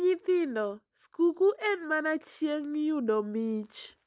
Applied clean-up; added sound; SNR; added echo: none; none; none; none.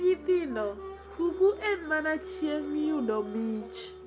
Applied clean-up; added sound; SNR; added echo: none; Applause; 12 dB; reverberation time 0.3 s.